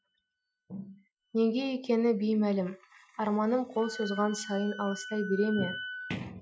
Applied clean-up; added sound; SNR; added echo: classical method Wiener filter.